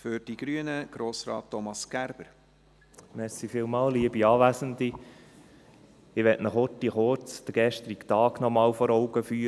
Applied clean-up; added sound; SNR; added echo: none; none; none; none.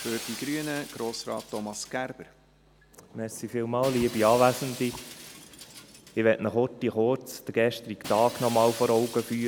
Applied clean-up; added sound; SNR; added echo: none; Shatter; 15 dB; none.